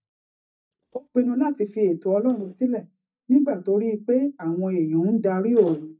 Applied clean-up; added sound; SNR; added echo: neural mask model DeepFilterNet 3.